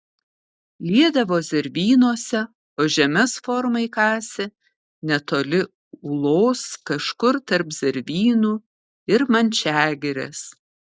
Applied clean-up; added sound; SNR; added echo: none; none; none; none.